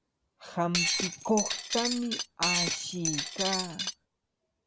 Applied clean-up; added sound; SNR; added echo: none; Shatter; -2 dB; none.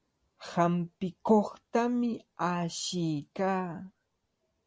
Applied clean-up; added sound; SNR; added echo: none; none; none; none.